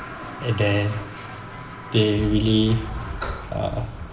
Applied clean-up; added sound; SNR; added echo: none; Toilet flush; 14 dB; reverberation time 1.6 s.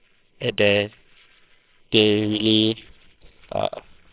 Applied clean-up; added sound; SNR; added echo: neural separator model SepFormer WHAMR!.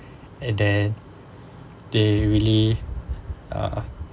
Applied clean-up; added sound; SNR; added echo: none; none; none; none.